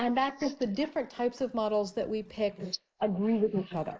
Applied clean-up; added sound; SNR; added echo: neural mask model Resemble Enhance denoiser.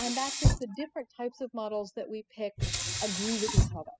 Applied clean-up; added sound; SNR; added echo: classical method spectral subtraction.